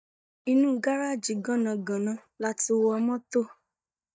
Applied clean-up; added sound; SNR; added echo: neural mask model DeepFilterNet 3.